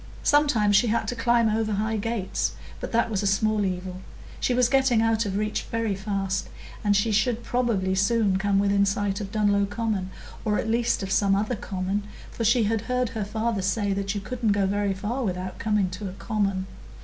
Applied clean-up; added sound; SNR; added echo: none; none; none; none.